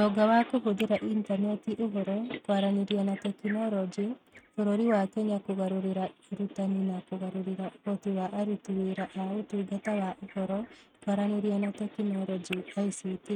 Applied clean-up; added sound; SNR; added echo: neural mask model RNNoise.